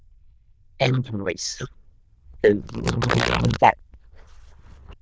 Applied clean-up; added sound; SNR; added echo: neural diffusion model UNIVERSE++.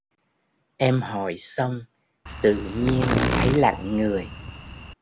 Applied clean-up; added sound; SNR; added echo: none; Insect; 2 dB; none.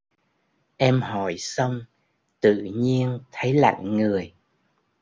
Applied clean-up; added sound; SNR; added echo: none; none; none; none.